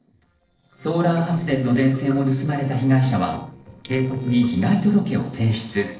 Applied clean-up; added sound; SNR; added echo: neural separator model SepFormer DNS4.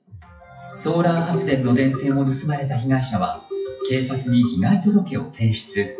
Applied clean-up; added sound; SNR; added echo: classical method WPE with log-MMSE.